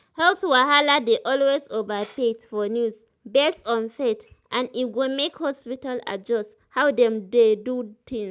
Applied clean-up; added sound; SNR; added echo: none; none; none; none.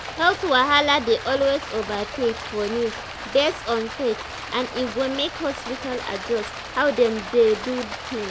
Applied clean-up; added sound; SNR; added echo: none; Stream; 10 dB; none.